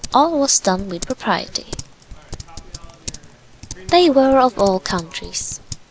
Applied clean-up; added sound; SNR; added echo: none; Typing; 15 dB; none.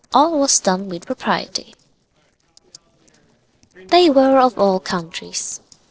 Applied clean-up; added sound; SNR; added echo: neural separator model SepFormer DNS4.